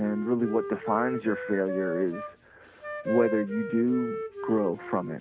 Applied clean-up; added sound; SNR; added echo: none; Wind instrument, woodwind instrument; 7 dB; none.